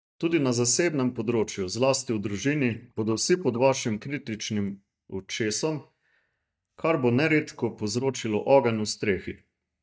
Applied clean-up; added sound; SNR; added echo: neural mask model DeepFilterNet 3.